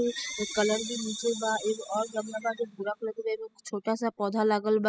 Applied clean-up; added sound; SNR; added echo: classical method spectral subtraction.